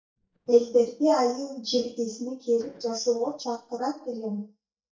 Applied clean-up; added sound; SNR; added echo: neural mask model DeepFilterNet 3.